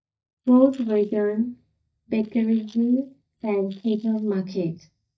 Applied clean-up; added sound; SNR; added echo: neural mask model DeepFilterNet 3.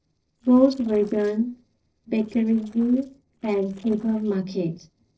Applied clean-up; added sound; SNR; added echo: neural separator model SepFormer DNS4.